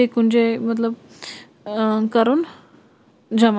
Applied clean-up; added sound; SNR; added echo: none; none; none; none.